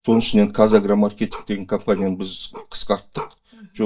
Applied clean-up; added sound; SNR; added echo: neural mask model DeepFilterNet 3.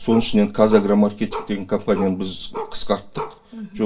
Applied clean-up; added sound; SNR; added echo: none; Bark; 14 dB; reverberation time 0.2 s.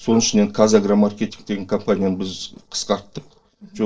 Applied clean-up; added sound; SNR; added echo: neural separator model SepFormer DNS4.